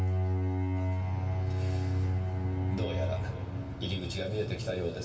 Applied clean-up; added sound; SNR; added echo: none; none; none; reverberation time 2.4 s.